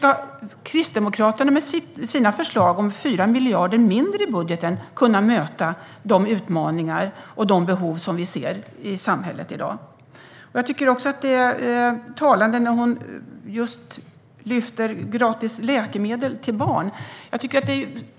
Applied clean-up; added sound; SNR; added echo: none; none; none; none.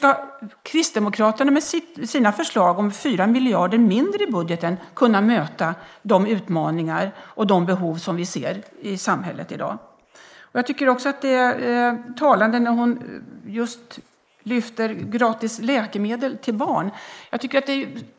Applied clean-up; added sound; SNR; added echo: neural mask model Resemble Enhance denoiser.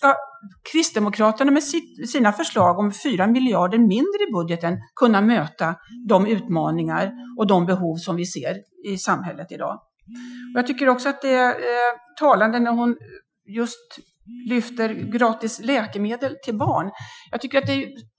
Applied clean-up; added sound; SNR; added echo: classical method Wiener filter.